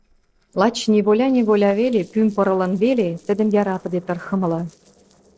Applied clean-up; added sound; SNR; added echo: neural separator model SepFormer DNS4.